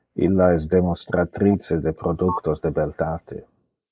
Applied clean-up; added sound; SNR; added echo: neural mask model Resemble Enhance denoiser.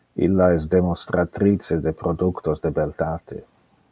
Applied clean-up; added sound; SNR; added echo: none; none; none; none.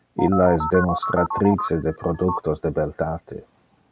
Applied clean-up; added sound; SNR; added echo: none; Telephone; 5 dB; none.